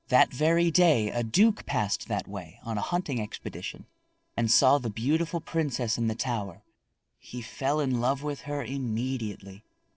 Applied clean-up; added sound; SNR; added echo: neural separator model SepFormer DNS4.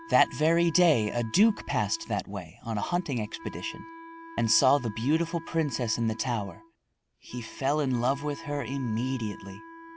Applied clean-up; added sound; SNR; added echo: none; Wind instrument, woodwind instrument; 18 dB; none.